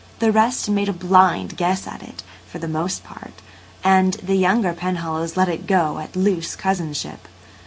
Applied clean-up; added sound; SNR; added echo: none; none; none; none.